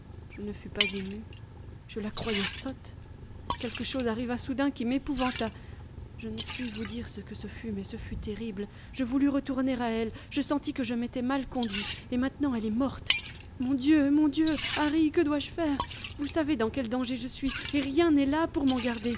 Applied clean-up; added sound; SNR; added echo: none; Liquid; 8 dB; none.